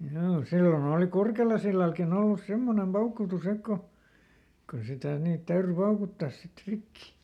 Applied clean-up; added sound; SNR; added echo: none; none; none; none.